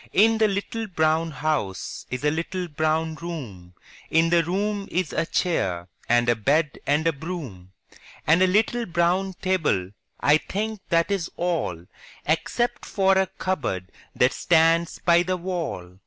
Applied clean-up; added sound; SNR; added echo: none; none; none; none.